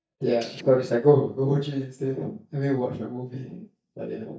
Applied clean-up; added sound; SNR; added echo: neural mask model DeepFilterNet 3.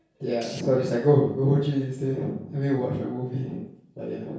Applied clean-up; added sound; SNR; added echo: none; Tools; 20 dB; reverberation time 0.6 s.